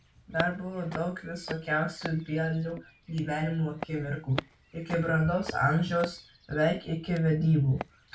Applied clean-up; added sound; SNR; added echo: none; Walk, footsteps; 14 dB; reverberation time 0.2 s.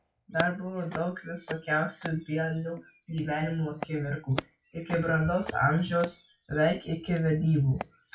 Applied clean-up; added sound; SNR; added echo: classical method WPE with log-MMSE.